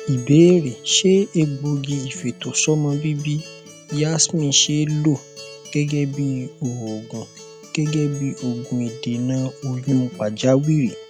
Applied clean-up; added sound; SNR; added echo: none; Acoustic guitar; 18 dB; none.